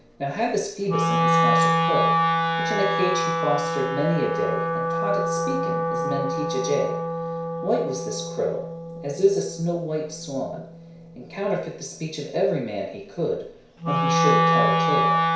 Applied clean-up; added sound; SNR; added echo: none; Wind instrument, woodwind instrument; -3 dB; reverberation time 0.6 s.